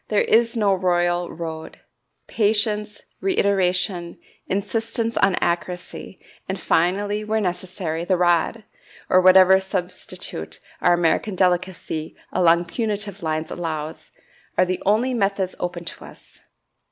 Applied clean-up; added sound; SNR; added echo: neural mask model Resemble Enhance denoiser.